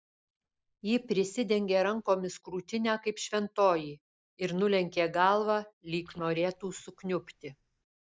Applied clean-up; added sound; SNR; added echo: neural mask model DeepFilterNet 3.